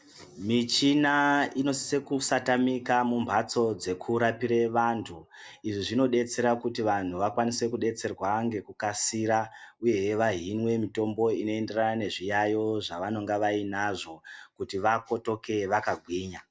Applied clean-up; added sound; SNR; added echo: none; none; none; none.